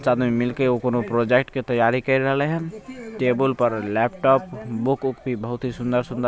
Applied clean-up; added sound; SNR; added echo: none; none; none; none.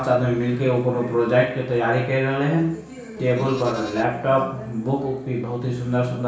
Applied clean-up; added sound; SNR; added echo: none; Livestock, farm animals, working animals; 19 dB; reverberation time 0.6 s.